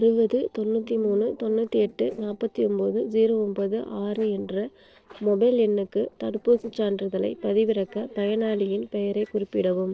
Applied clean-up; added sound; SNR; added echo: neural separator model SepFormer DNS4.